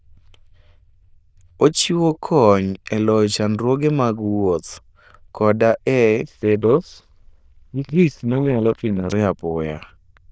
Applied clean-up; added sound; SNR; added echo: neural diffusion model UNIVERSE++.